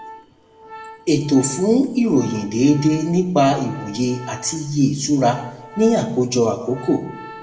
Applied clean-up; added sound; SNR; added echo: none; Organ; 20 dB; reverberation time 0.8 s.